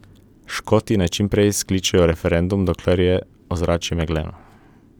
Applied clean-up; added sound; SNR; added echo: none; none; none; none.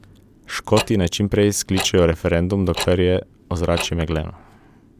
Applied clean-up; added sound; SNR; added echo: none; Tick-tock; 12 dB; none.